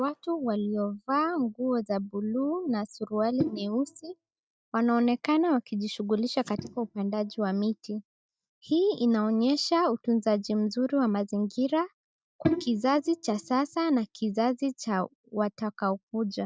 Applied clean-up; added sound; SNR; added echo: neural mask model DeepFilterNet 3.